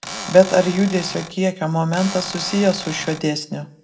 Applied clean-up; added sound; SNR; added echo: none; Cupboard open or close / Door; 12 dB; reverberation time 0.3 s.